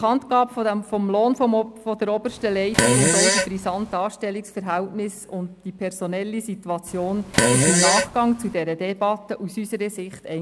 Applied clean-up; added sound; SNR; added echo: none; Fart; -3 dB; none.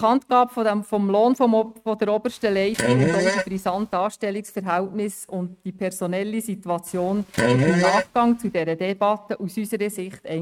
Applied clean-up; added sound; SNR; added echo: neural mask model RNNoise.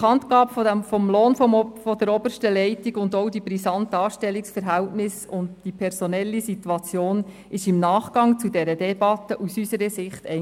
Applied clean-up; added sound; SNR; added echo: none; none; none; none.